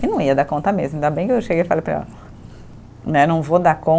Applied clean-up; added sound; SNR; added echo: none; none; none; none.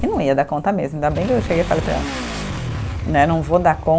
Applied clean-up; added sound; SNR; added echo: none; Motorcycle / Accelerating, revving, vroom; 8 dB; none.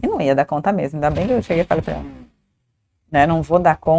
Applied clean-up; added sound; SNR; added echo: neural mask model RNNoise.